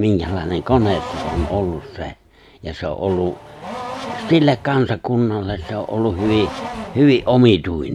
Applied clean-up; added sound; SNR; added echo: none; Race car, auto racing / Accelerating, revving, vroom; 14 dB; none.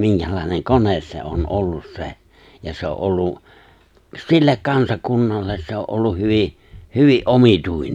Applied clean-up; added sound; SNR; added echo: none; none; none; none.